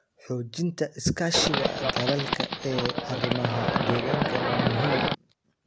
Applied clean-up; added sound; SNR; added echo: none; Livestock, farm animals, working animals; -3 dB; none.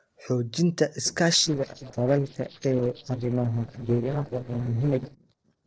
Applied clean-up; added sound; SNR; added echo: neural separator model SepFormer DNS4.